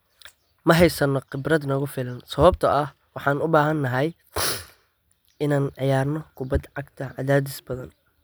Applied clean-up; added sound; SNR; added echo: none; none; none; none.